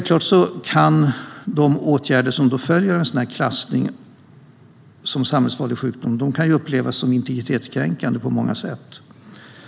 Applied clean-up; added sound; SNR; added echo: none; none; none; none.